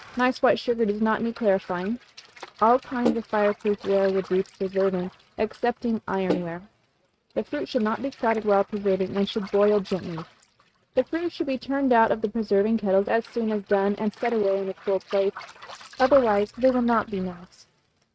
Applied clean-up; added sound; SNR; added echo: neural mask model RNNoise.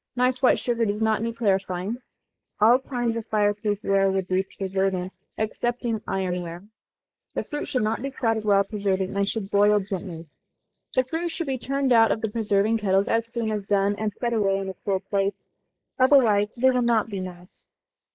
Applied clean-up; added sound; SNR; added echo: neural mask model Resemble Enhance denoiser.